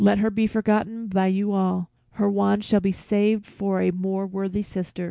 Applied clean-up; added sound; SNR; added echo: none; none; none; none.